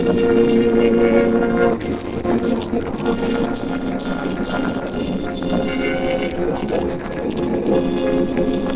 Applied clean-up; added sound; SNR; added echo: neural separator model SepFormer DNS4.